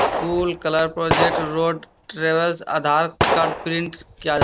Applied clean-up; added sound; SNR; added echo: none; Gunshot, gunfire; 3 dB; none.